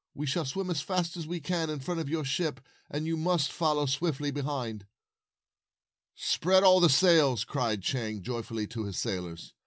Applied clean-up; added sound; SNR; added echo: none; none; none; none.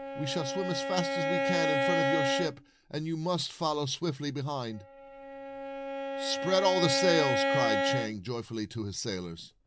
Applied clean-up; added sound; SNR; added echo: none; Bowed string instrument; 0 dB; none.